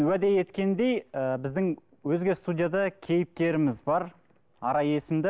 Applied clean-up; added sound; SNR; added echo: none; none; none; none.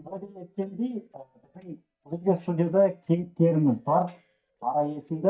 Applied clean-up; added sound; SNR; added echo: neural mask model DeepFilterNet 3.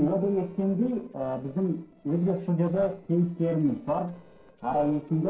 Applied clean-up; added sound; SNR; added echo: neural separator model SepFormer DNS4.